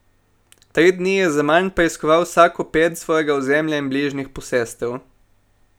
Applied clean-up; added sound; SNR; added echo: none; none; none; none.